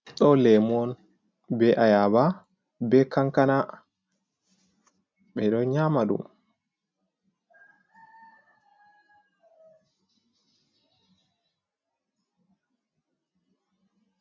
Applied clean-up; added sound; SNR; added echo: none; none; none; none.